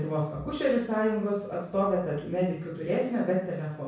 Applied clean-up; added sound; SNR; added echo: none; none; none; reverberation time 0.6 s.